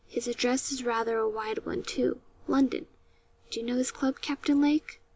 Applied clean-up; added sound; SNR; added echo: none; none; none; none.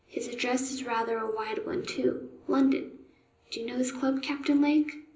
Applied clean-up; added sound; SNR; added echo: none; none; none; reverberation time 0.5 s.